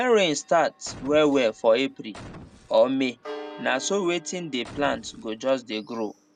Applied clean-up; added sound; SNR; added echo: none; Boom + Church bell; 19 dB; none.